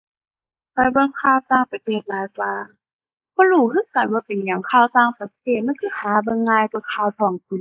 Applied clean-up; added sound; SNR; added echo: neural mask model Resemble Enhance denoiser.